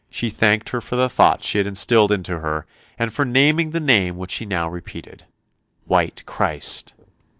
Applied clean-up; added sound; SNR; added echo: none; none; none; none.